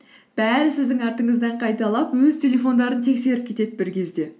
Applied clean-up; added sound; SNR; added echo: none; none; none; none.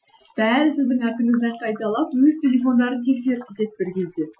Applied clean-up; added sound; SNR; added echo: classical method Wiener filter.